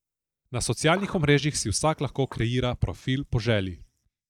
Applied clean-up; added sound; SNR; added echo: neural mask model DeepFilterNet 3.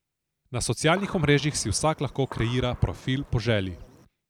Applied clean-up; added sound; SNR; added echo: none; Gunshot, gunfire; 19 dB; none.